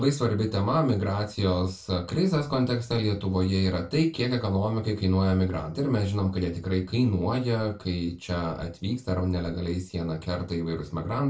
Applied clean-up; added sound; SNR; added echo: none; none; none; reverberation time 0.2 s.